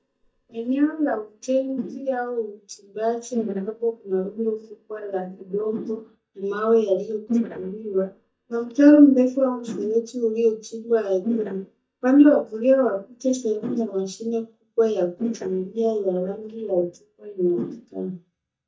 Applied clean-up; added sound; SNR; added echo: neural mask model DeepFilterNet 3.